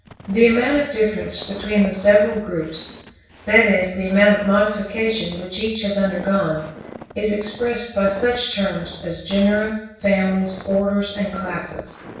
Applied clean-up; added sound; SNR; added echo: none; Walk, footsteps; 19 dB; reverberation time 0.6 s.